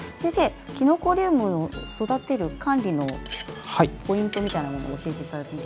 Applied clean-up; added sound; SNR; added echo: none; none; none; none.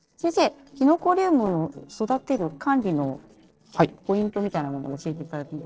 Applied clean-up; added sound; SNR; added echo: neural separator model SepFormer DNS4.